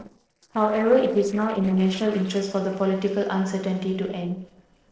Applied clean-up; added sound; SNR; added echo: neural separator model SepFormer DNS4.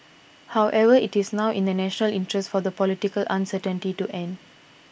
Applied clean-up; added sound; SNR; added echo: none; none; none; none.